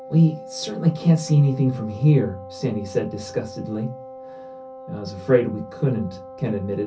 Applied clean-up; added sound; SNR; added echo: none; Wind instrument, woodwind instrument; 16 dB; reverberation time 0.3 s.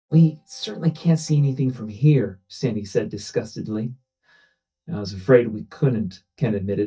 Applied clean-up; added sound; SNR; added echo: neural mask model DeepFilterNet 3.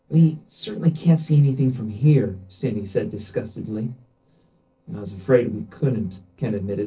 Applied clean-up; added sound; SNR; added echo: neural separator model SepFormer DNS4.